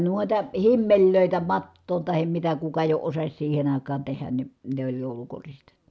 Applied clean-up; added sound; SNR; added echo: none; none; none; none.